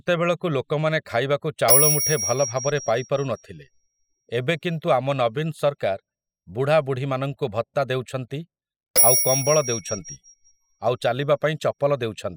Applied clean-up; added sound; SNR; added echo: classical method spectral subtraction.